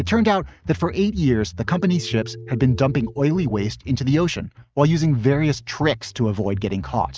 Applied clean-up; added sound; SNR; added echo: neural mask model RNNoise.